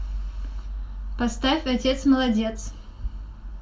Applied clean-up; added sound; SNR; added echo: none; none; none; reverberation time 0.2 s.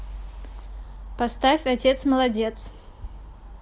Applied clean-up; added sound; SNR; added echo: none; none; none; none.